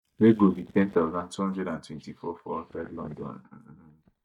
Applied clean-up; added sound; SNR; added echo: neural mask model DeepFilterNet 3.